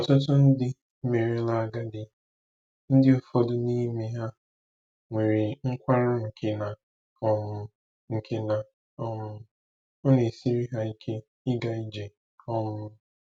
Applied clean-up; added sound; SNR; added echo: none; none; none; none.